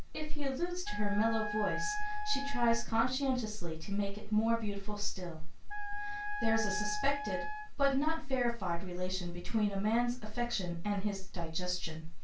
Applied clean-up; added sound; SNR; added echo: none; Wind instrument, woodwind instrument; 11 dB; reverberation time 0.2 s.